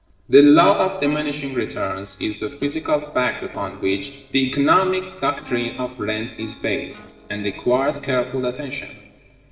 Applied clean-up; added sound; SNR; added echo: neural separator model SepFormer DNS4.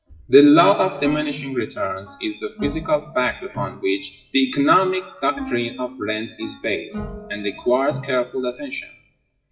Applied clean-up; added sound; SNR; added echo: classical method WPE with log-MMSE.